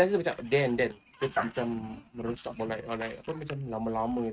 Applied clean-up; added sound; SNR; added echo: neural mask model RNNoise.